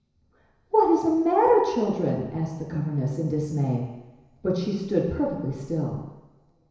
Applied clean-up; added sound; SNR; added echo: none; none; none; reverberation time 1.0 s.